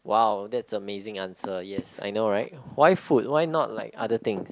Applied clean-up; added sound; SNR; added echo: none; none; none; none.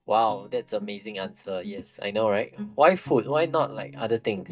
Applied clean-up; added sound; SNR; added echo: neural mask model DeepFilterNet 3.